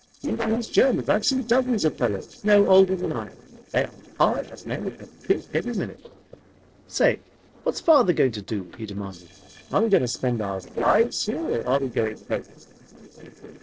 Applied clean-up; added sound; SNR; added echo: neural separator model SepFormer DNS4.